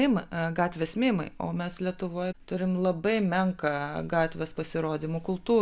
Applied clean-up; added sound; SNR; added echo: none; none; none; none.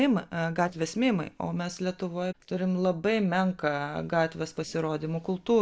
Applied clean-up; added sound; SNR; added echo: neural separator model SepFormer DNS4.